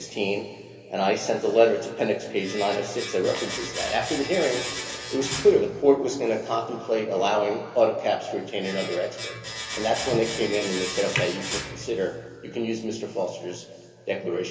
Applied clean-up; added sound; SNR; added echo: none; Domestic sounds, home sounds; 12 dB; reverberation time 2.3 s.